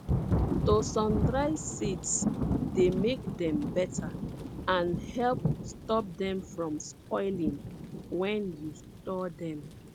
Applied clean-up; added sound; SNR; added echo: none; Thunder / Rain; 2 dB; none.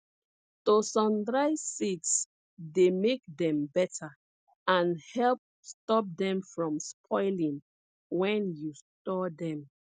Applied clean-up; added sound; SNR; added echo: none; none; none; none.